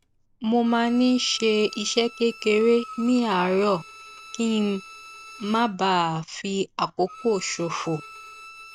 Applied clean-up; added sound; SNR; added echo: none; Bowed string instrument; 19 dB; none.